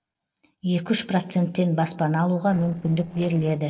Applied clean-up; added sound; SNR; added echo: neural separator model SepFormer DNS4.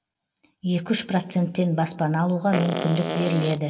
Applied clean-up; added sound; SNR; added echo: none; Fart; 4 dB; reverberation time 2.1 s.